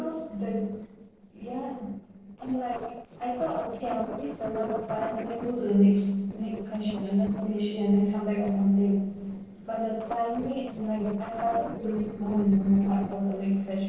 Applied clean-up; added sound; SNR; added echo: neural separator model SepFormer DNS4.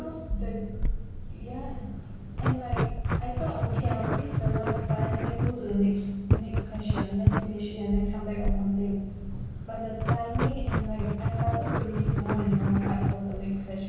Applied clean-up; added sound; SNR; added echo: none; Writing; -3 dB; reverberation time 1.3 s.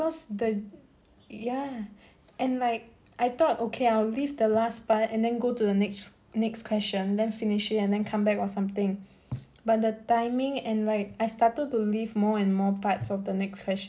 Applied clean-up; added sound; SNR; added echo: none; none; none; none.